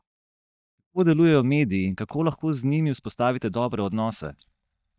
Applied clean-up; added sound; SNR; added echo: neural mask model DeepFilterNet 3.